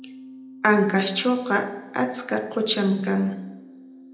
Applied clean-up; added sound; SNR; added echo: none; Keyboard (musical); 20 dB; reverberation time 0.8 s.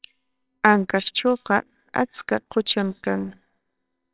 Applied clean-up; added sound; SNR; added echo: neural separator model SepFormer WHAMR!.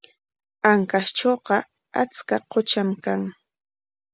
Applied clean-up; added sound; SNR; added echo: none; none; none; none.